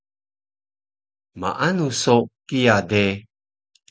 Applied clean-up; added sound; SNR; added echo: none; none; none; none.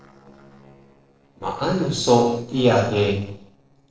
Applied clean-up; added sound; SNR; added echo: neural separator model SepFormer DNS4.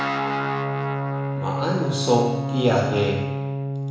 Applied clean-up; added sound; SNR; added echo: none; Guitar; 0 dB; reverberation time 1.0 s.